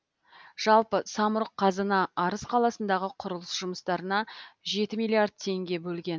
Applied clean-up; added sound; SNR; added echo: none; none; none; none.